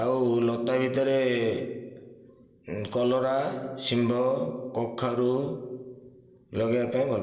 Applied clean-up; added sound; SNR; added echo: none; none; none; reverberation time 1.7 s.